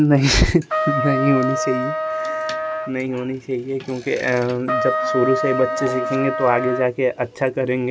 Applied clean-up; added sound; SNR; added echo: none; Trumpet; 4 dB; none.